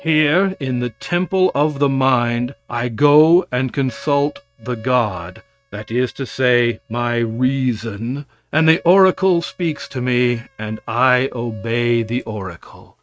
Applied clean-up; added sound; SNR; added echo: neural mask model RNNoise.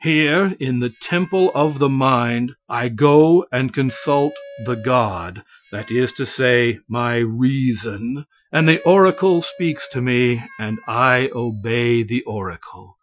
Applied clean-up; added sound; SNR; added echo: classical method Wiener filter.